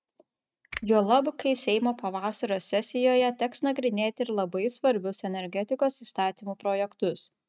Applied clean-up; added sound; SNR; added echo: neural mask model RNNoise.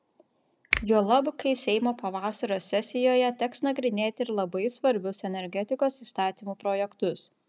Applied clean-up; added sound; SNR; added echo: none; Finger snapping; 7 dB; none.